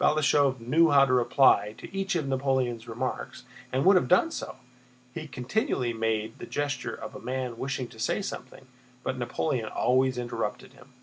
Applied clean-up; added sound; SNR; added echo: none; none; none; none.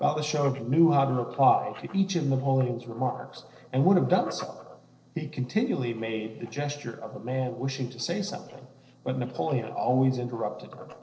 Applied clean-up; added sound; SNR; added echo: neural separator model SepFormer DNS4.